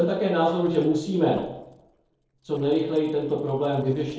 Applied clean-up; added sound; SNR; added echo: neural separator model SepFormer DNS4.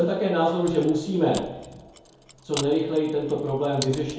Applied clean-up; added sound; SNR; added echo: none; Mechanisms; 17 dB; reverberation time 2.0 s.